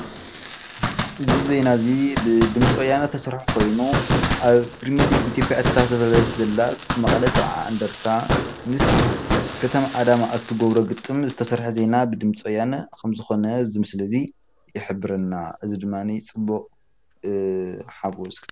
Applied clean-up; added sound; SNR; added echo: none; Fireworks; 4 dB; none.